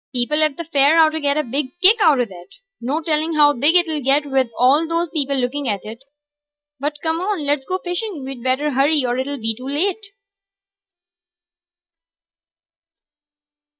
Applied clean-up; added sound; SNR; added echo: neural mask model DeepFilterNet 3.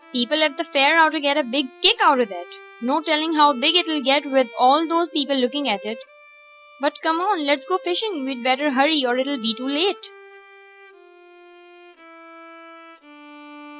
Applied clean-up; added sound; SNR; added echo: none; Bowed string instrument; 20 dB; none.